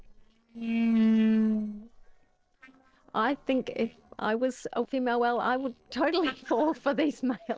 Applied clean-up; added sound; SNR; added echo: neural separator model SepFormer DNS4.